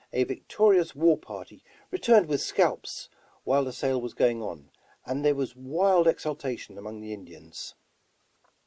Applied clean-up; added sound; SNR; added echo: none; none; none; none.